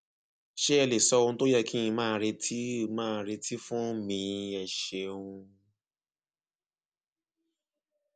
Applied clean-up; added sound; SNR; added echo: none; none; none; none.